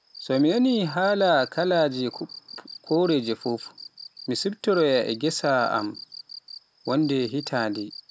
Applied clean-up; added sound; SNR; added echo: none; Cricket; 18 dB; none.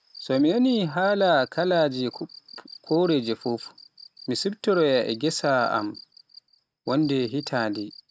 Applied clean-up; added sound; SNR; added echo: neural mask model RNNoise.